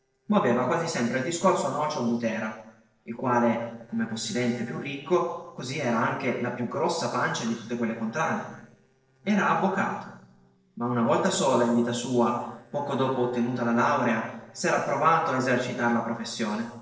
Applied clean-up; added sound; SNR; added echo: neural separator model SepFormer DNS4.